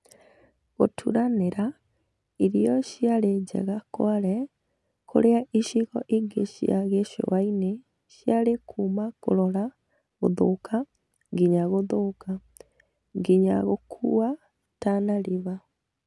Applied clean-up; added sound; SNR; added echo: none; none; none; none.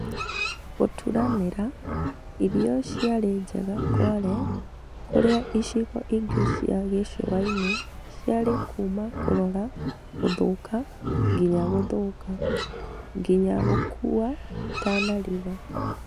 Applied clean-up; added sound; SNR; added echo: none; Livestock, farm animals, working animals; 4 dB; none.